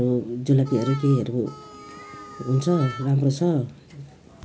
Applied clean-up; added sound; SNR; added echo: none; Harmonica; 16 dB; none.